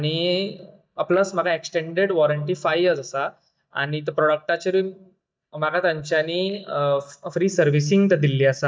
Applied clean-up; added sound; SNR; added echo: neural mask model DeepFilterNet 3.